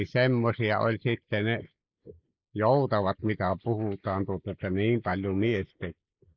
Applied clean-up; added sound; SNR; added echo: neural mask model Resemble Enhance denoiser.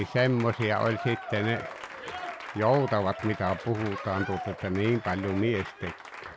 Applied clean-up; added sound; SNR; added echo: none; Applause / Crowd; 10 dB; none.